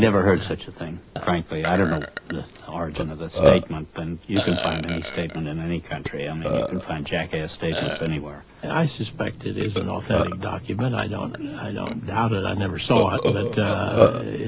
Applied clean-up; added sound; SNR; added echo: none; Burping, eructation; 3 dB; none.